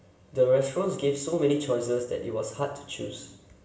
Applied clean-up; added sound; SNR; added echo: none; none; none; reverberation time 0.7 s.